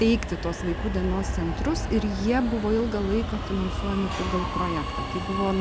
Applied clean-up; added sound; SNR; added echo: none; Subway, metro, underground; 3 dB; none.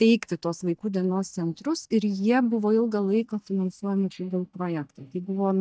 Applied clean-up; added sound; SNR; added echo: neural mask model DeepFilterNet 3.